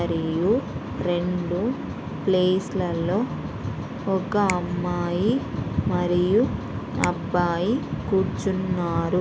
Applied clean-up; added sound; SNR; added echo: none; Finger snapping; 18 dB; none.